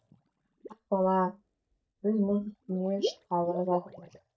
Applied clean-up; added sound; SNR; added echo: neural mask model DeepFilterNet 3.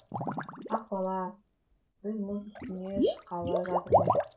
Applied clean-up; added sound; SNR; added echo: none; Water / Liquid; -5 dB; reverberation time 0.2 s.